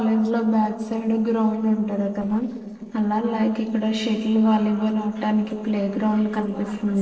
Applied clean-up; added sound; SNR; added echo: neural separator model SepFormer DNS4.